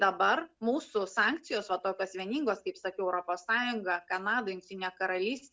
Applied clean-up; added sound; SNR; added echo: none; none; none; none.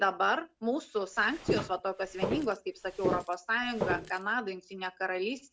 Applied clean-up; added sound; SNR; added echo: none; Walk, footsteps; 4 dB; none.